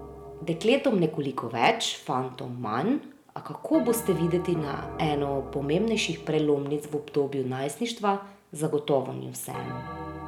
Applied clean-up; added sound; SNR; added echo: none; Bell; 14 dB; none.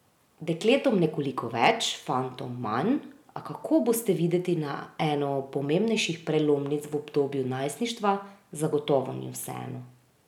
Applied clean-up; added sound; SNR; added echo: none; none; none; none.